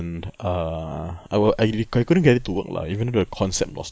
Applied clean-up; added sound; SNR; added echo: none; none; none; none.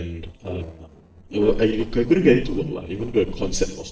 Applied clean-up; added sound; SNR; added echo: neural separator model SepFormer DNS4.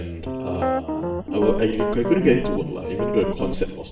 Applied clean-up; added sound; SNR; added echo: none; Piano; 3 dB; reverberation time 0.8 s.